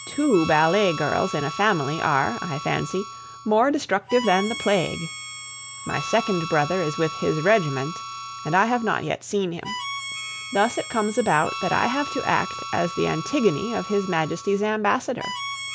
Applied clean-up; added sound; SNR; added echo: none; Harmonica; 10 dB; none.